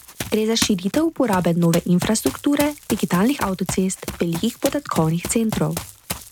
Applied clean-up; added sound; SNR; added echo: none; Run; 11 dB; none.